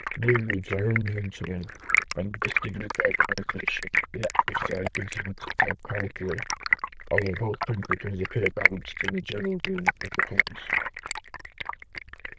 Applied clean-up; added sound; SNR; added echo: neural diffusion model UNIVERSE++.